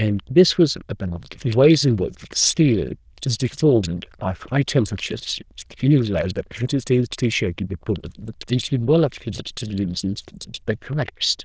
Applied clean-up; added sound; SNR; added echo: neural diffusion model UNIVERSE++.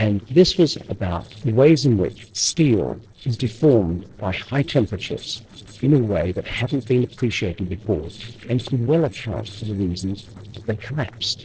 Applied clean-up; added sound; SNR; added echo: neural separator model SepFormer DNS4.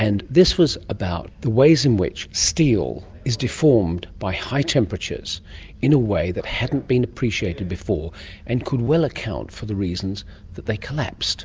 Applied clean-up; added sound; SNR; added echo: none; none; none; none.